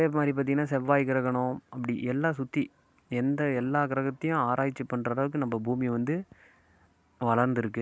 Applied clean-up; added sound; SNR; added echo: none; none; none; none.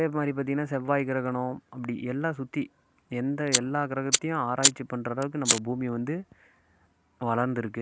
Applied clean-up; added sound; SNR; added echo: none; Fire; -1 dB; none.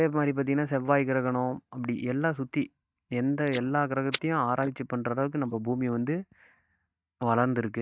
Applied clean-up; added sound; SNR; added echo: neural mask model DeepFilterNet 3.